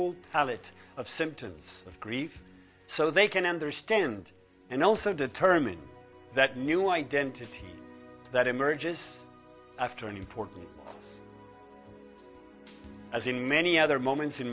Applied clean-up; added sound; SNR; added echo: none; none; none; none.